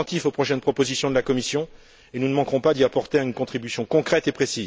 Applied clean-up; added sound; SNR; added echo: none; none; none; none.